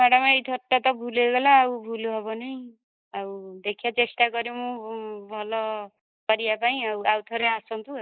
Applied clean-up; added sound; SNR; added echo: neural mask model Resemble Enhance denoiser.